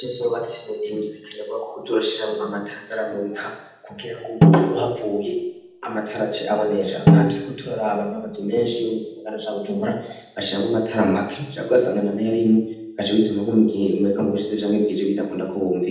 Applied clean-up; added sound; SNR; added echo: none; Snare drum; -3 dB; reverberation time 0.8 s.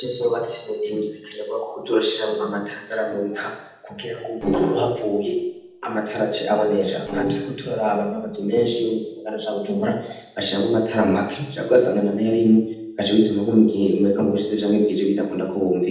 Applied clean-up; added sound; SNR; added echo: neural separator model SepFormer DNS4.